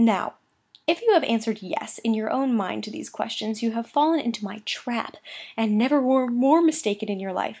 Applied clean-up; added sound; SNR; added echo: none; none; none; none.